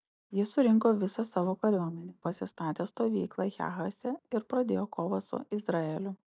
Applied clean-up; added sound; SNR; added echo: neural mask model DeepFilterNet 3.